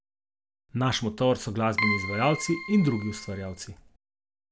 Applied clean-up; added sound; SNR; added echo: none; Keyboard (musical); 5 dB; none.